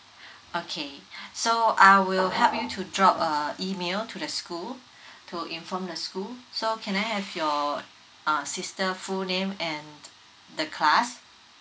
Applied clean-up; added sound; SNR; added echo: none; none; none; none.